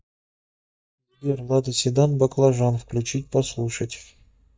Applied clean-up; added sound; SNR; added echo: neural mask model DeepFilterNet 3.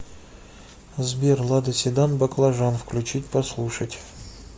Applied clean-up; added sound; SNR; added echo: none; none; none; none.